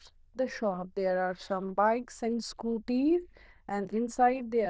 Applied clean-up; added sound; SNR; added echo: neural diffusion model UNIVERSE++.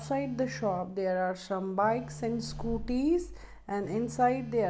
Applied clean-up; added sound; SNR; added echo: none; Telephone; 15 dB; none.